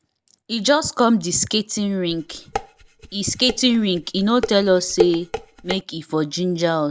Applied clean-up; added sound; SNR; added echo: none; Dishes, pots, and pans; 9 dB; none.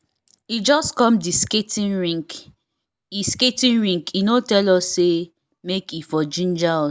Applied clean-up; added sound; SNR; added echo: none; none; none; none.